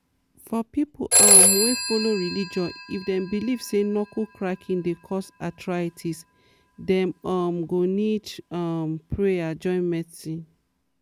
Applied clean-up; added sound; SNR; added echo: none; Telephone; 0 dB; none.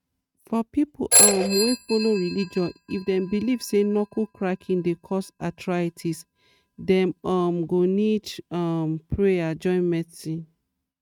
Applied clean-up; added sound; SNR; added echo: neural mask model RNNoise.